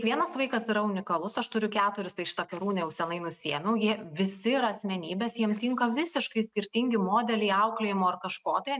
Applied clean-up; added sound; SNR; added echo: neural mask model RNNoise.